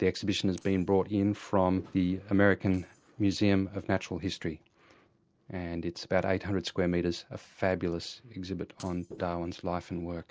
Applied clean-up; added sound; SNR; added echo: neural separator model SepFormer DNS4.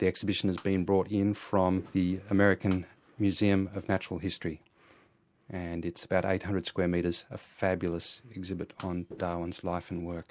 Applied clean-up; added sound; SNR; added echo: none; Walk, footsteps + Shatter; 18 dB; none.